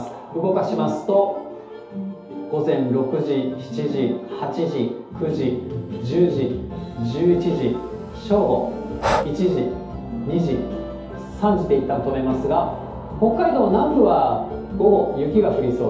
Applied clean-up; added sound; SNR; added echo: none; Breathing; 8 dB; reverberation time 2.2 s.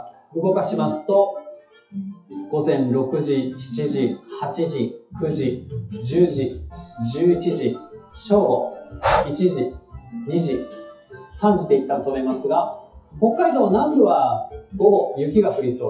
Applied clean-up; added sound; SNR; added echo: classical method WPE with log-MMSE.